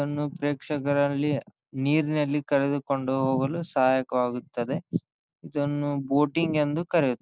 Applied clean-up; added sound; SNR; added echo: none; none; none; none.